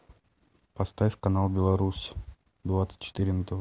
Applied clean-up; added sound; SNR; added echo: none; none; none; none.